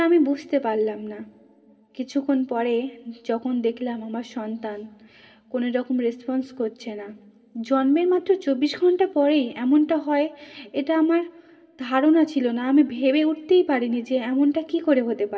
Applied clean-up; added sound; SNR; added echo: none; none; none; reverberation time 1.4 s.